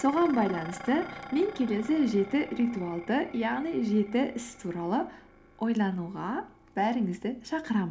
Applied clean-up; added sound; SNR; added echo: none; Dishes, pots, and pans; 17 dB; none.